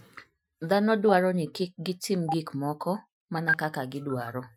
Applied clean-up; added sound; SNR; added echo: classical method Wiener filter.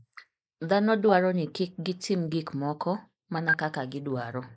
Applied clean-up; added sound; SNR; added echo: neural mask model Resemble Enhance denoiser.